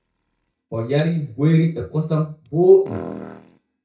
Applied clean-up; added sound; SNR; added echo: neural mask model DeepFilterNet 3.